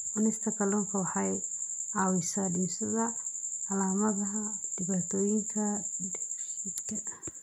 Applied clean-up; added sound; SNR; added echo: none; none; none; none.